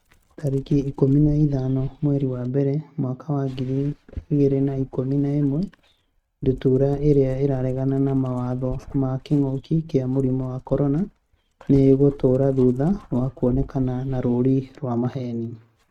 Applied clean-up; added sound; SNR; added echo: neural mask model RNNoise.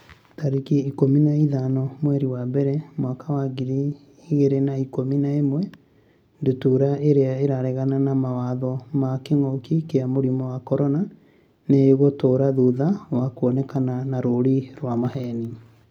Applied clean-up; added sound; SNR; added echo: none; none; none; none.